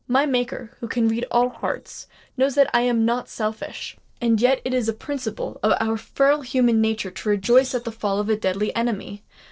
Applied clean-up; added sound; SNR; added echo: neural separator model SepFormer DNS4.